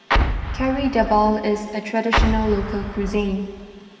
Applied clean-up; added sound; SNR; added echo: none; Explosion; 2 dB; reverberation time 2.1 s.